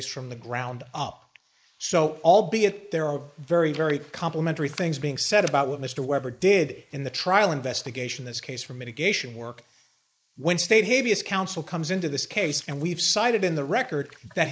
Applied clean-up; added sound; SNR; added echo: neural mask model Resemble Enhance denoiser.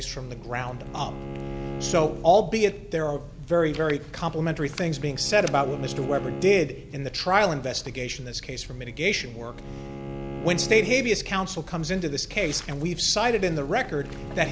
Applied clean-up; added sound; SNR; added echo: none; Bowed string instrument; 13 dB; none.